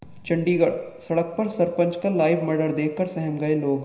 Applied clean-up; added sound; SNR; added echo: none; none; none; reverberation time 0.7 s.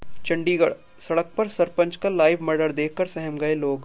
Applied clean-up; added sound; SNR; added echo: none; none; none; none.